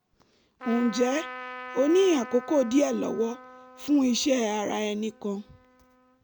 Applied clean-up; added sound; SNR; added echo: none; Trumpet; 16 dB; none.